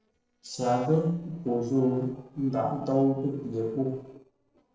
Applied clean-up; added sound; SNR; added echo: neural separator model SepFormer DNS4.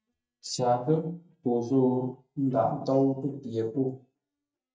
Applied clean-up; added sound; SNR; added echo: neural mask model DeepFilterNet 3.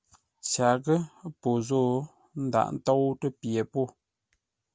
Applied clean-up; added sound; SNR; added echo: none; none; none; none.